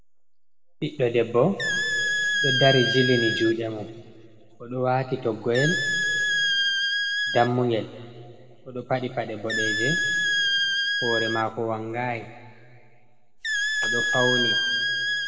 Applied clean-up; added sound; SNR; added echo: none; Squeak; 0 dB; reverberation time 2.2 s.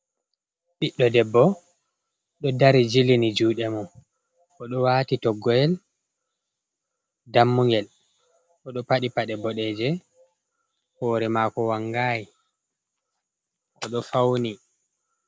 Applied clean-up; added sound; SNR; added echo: none; none; none; none.